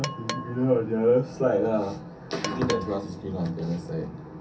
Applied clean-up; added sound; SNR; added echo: none; Percussion; 13 dB; reverberation time 0.3 s.